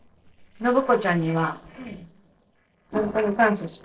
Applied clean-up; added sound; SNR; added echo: neural separator model SepFormer DNS4.